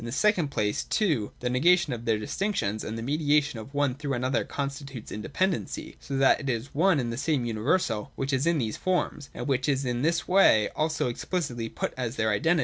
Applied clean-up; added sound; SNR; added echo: none; none; none; none.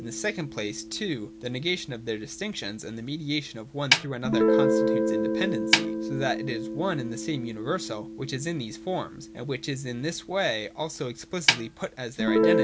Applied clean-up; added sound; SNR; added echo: none; Snare drum + Guitar; -3 dB; none.